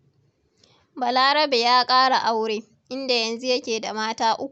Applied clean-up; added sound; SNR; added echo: none; none; none; none.